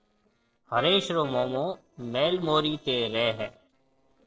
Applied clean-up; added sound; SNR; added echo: neural separator model SepFormer DNS4.